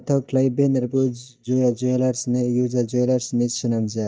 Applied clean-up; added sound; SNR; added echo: neural mask model DeepFilterNet 3.